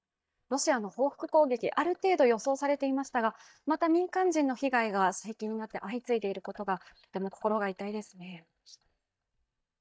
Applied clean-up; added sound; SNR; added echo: neural mask model DeepFilterNet 3.